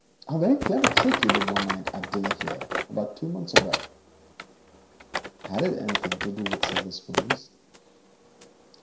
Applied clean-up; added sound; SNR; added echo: none; Typing; -1 dB; reverberation time 0.5 s.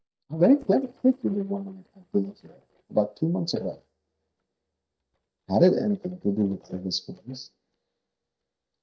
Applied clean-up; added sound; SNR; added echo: neural mask model DeepFilterNet 3.